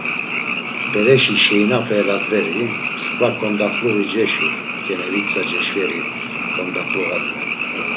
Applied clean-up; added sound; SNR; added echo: none; Frog; 3 dB; none.